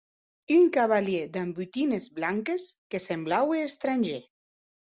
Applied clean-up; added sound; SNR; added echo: none; none; none; none.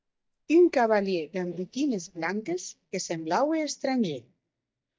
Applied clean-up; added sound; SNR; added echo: neural mask model DeepFilterNet 3.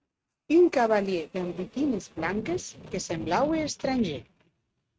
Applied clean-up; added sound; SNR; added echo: neural mask model RNNoise.